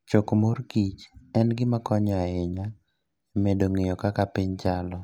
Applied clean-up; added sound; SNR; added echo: none; none; none; none.